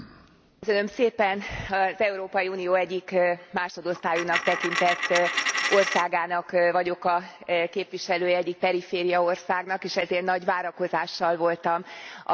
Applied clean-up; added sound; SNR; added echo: none; Coin (dropping); 2 dB; none.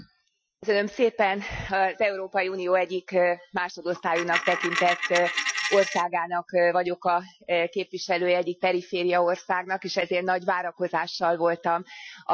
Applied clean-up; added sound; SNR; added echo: classical method Wiener filter.